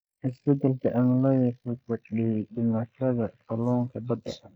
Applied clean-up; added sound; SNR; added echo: neural mask model Resemble Enhance denoiser.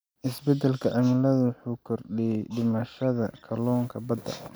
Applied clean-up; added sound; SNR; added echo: none; none; none; none.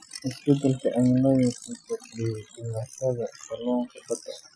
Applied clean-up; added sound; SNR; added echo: classical method Wiener filter.